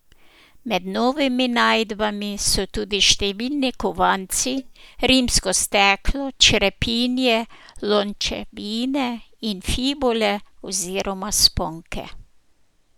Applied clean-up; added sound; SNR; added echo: neural mask model DeepFilterNet 3.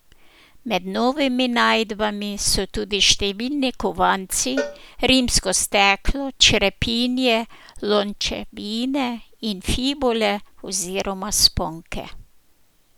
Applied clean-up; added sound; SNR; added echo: none; Cowbell; 13 dB; none.